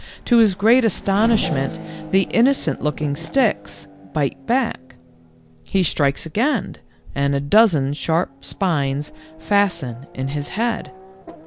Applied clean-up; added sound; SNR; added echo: none; Race car, auto racing / Accelerating, revving, vroom; 15 dB; none.